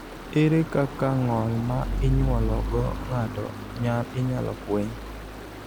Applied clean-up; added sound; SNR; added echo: none; Stream; 5 dB; none.